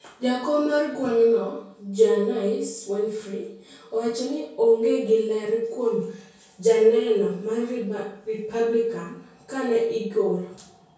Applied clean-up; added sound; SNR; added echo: none; none; none; reverberation time 0.6 s.